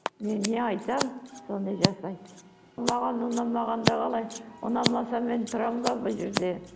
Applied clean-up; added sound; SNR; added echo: none; Scissors; 5 dB; none.